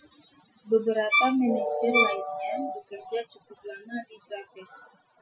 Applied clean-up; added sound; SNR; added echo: classical method Wiener filter.